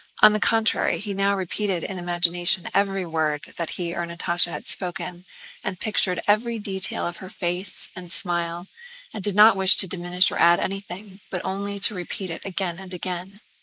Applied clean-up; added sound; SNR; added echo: neural mask model Resemble Enhance denoiser.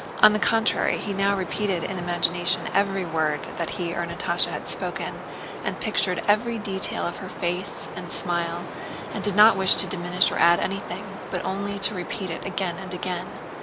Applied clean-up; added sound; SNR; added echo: none; Wind; 8 dB; none.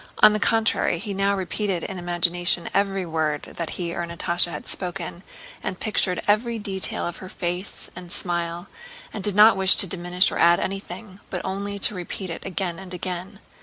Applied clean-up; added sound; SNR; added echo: none; none; none; none.